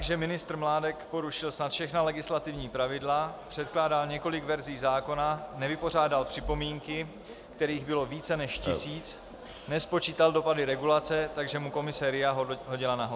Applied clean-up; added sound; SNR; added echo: none; none; none; none.